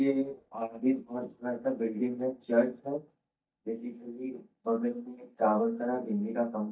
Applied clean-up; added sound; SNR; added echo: neural mask model DeepFilterNet 3.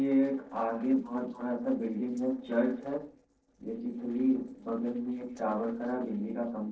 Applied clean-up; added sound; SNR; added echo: neural separator model SepFormer DNS4.